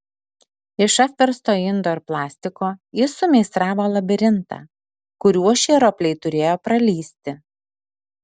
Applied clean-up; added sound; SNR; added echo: none; none; none; none.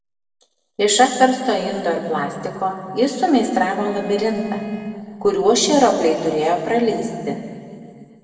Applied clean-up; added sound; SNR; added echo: none; Bowed string instrument; 19 dB; reverberation time 2.3 s.